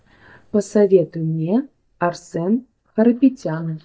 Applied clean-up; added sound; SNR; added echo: neural mask model DeepFilterNet 3.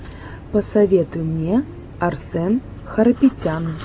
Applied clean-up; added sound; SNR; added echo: none; none; none; none.